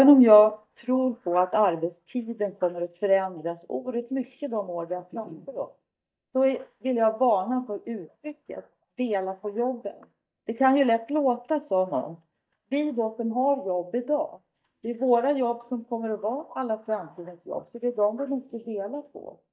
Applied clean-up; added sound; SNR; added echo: neural mask model DeepFilterNet 3.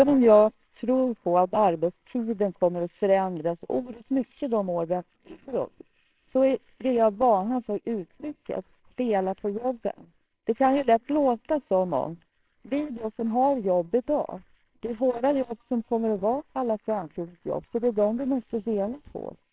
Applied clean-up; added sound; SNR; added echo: neural separator model SepFormer WHAMR!.